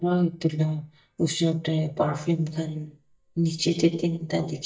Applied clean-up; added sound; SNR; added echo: neural mask model DeepFilterNet 3.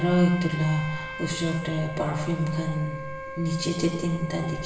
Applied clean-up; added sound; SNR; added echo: none; Trumpet; 11 dB; reverberation time 0.9 s.